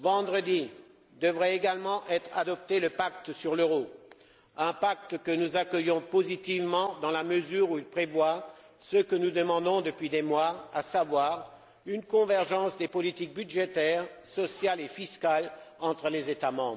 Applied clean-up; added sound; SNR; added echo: none; none; none; none.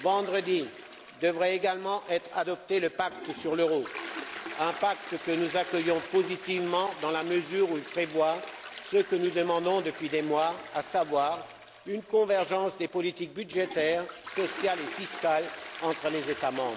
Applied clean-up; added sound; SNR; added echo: none; Toilet flush; 14 dB; none.